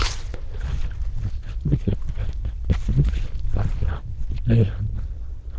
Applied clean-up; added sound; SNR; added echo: neural diffusion model UNIVERSE++.